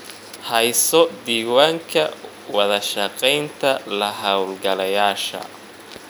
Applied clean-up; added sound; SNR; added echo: none; none; none; none.